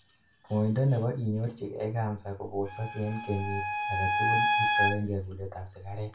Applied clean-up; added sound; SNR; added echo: none; Bowed string instrument; -3 dB; reverberation time 0.3 s.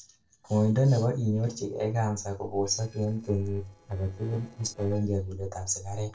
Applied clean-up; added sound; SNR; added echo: neural separator model SepFormer DNS4.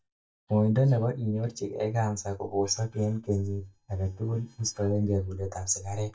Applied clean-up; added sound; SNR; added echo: neural mask model DeepFilterNet 3.